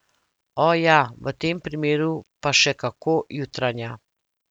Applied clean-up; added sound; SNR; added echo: none; none; none; none.